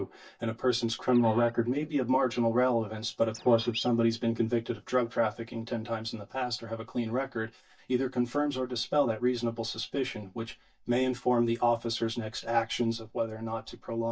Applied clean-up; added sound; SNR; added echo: neural mask model DeepFilterNet 3.